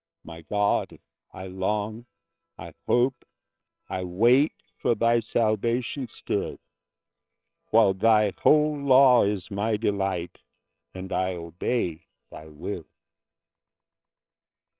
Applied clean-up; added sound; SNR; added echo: neural separator model SepFormer WHAMR!.